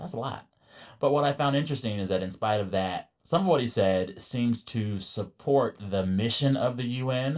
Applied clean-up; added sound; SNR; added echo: none; none; none; reverberation time 0.2 s.